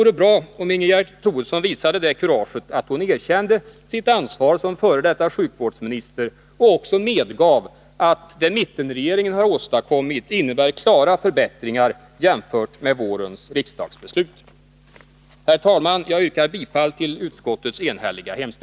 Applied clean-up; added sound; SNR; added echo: none; none; none; none.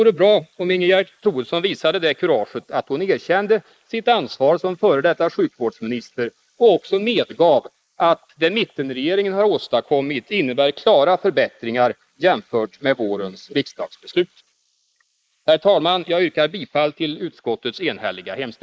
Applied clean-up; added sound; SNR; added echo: neural mask model Resemble Enhance denoiser.